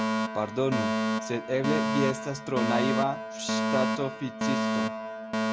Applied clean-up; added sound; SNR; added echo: none; Alarm; -2 dB; none.